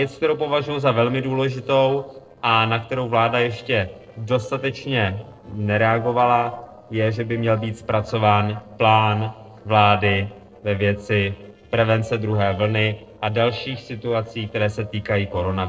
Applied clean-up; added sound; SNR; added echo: neural separator model SepFormer DNS4.